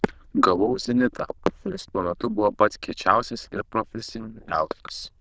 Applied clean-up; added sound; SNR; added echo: neural diffusion model UNIVERSE++.